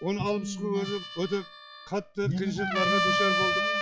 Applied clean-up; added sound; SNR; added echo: classical method log-MMSE.